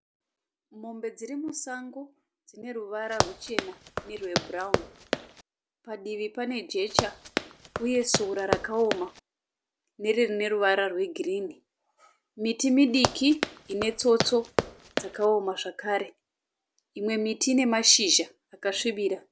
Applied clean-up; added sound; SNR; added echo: none; Run; 3 dB; none.